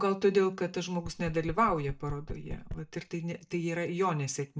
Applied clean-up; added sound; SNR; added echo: neural mask model DeepFilterNet 3.